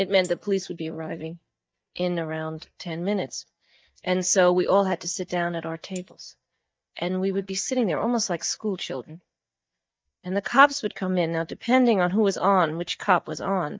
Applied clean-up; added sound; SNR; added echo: neural mask model DeepFilterNet 3.